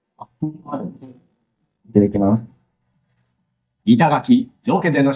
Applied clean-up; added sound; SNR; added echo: neural mask model DeepFilterNet 3.